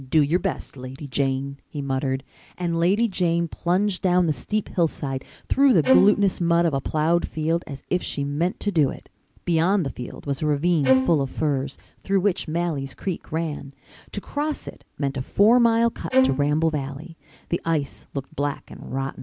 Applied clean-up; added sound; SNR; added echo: none; Bowed string instrument; 1 dB; none.